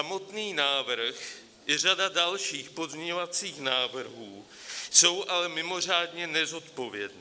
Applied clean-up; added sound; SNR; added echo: none; none; none; none.